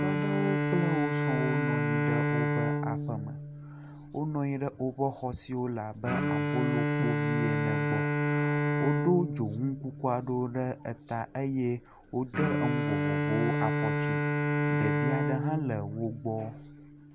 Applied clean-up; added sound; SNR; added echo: none; Bowed string instrument; -2 dB; none.